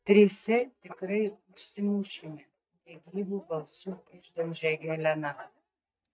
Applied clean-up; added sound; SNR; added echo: neural mask model DeepFilterNet 3.